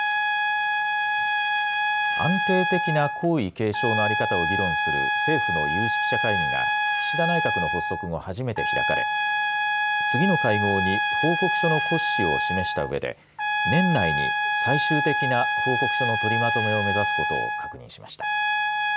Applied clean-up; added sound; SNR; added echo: none; Trumpet; -3 dB; none.